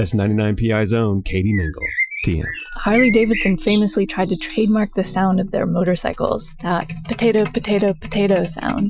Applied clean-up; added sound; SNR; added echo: classical method Wiener filter.